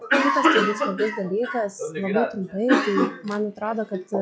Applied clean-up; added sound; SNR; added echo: classical method log-MMSE.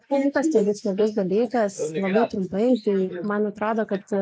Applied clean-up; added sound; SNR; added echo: neural mask model Resemble Enhance denoiser.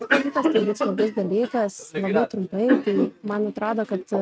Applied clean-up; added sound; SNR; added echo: neural mask model RNNoise.